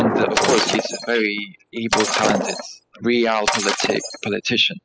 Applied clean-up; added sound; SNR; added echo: classical method spectral subtraction.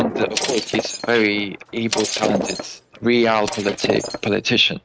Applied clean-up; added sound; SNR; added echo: neural mask model RNNoise.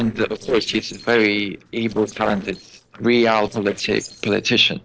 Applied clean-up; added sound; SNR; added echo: neural separator model SepFormer DNS4.